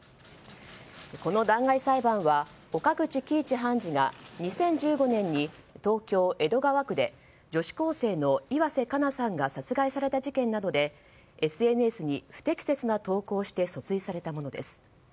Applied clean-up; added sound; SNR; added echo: none; none; none; none.